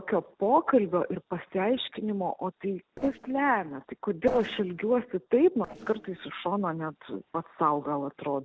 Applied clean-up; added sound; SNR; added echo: neural separator model SepFormer DNS4.